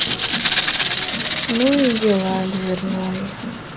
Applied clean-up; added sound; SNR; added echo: none; Rattle (instrument); 4 dB; none.